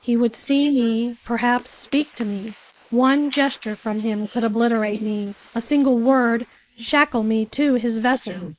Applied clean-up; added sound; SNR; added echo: neural mask model Resemble Enhance denoiser.